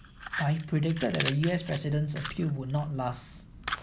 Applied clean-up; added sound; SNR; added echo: none; Fire; 10 dB; none.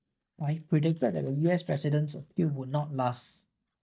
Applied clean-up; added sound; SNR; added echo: neural mask model DeepFilterNet 3.